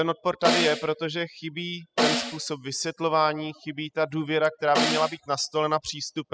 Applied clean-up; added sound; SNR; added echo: classical method spectral subtraction.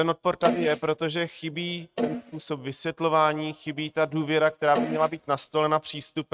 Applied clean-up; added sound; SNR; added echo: neural mask model RNNoise.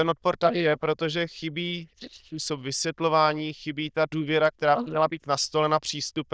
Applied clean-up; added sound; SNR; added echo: neural diffusion model UNIVERSE++.